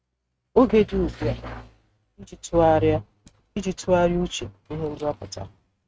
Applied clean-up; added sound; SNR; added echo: neural mask model RNNoise.